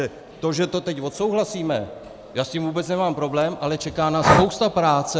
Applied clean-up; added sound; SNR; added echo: none; Breathing; 3 dB; none.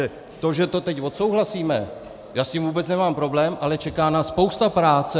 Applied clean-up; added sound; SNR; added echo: none; none; none; none.